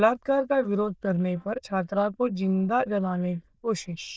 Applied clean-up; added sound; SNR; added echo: neural diffusion model UNIVERSE++.